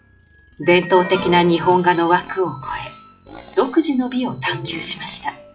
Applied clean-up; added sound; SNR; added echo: classical method WPE with log-MMSE.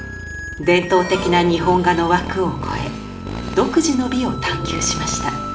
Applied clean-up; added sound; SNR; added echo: none; Motorcycle; 11 dB; reverberation time 1.2 s.